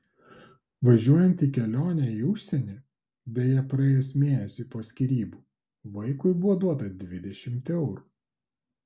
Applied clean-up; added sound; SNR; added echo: none; none; none; none.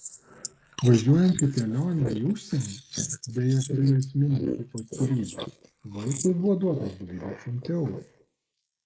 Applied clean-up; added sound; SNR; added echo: neural mask model Resemble Enhance denoiser.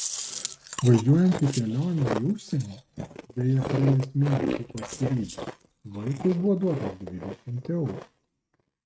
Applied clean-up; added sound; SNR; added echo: neural mask model RNNoise.